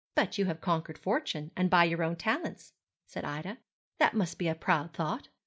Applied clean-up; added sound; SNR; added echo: none; none; none; none.